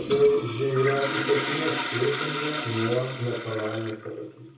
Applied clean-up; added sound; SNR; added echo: none; Toilet flush; 5 dB; reverberation time 0.6 s.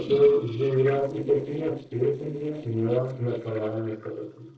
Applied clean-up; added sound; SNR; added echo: neural separator model SepFormer DNS4.